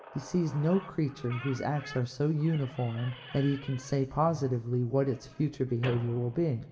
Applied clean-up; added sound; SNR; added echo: none; Squeak / Slam; 17 dB; reverberation time 2.3 s.